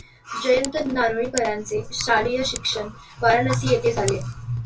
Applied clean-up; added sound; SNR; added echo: none; Scissors; 17 dB; reverberation time 0.2 s.